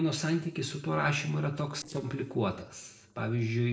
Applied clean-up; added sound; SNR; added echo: neural separator model SepFormer DNS4.